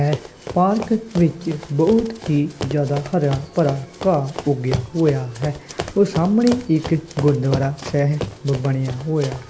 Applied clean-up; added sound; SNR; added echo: none; Run; 12 dB; none.